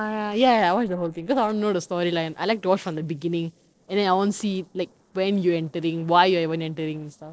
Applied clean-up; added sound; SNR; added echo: neural separator model SepFormer DNS4.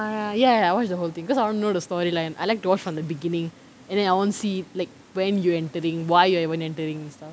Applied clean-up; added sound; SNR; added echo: none; none; none; none.